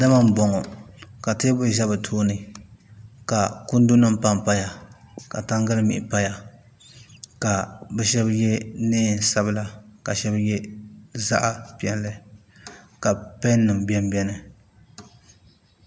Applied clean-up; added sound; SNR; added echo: none; none; none; none.